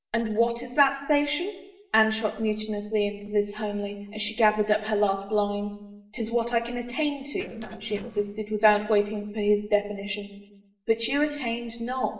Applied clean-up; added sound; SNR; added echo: neural separator model SepFormer DNS4.